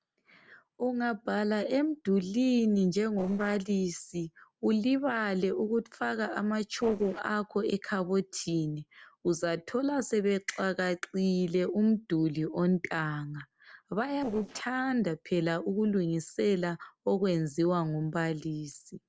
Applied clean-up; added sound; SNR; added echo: neural separator model SepFormer DNS4.